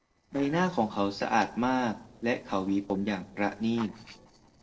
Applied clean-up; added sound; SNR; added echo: neural separator model SepFormer DNS4.